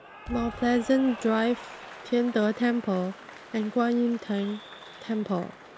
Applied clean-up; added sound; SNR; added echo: none; Applause / Cheering; 16 dB; none.